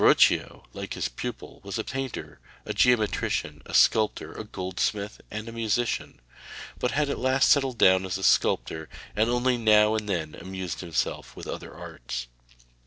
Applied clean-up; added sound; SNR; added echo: neural separator model SepFormer DNS4.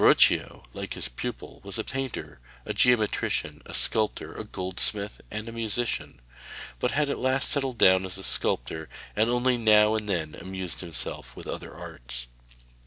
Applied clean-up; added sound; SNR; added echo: none; none; none; none.